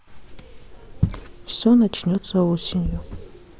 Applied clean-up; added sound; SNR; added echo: none; Drawer open or close; 9 dB; none.